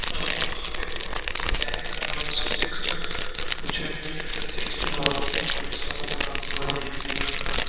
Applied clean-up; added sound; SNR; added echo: neural separator model SepFormer WHAMR!.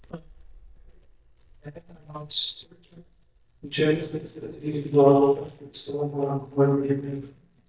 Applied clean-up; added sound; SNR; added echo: neural mask model DeepFilterNet 3.